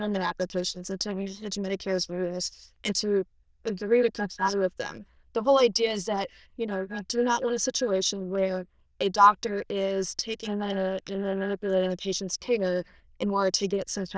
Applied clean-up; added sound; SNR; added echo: neural diffusion model UNIVERSE++.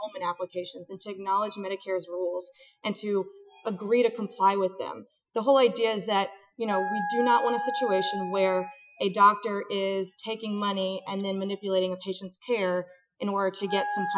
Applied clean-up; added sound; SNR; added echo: classical method Wiener filter.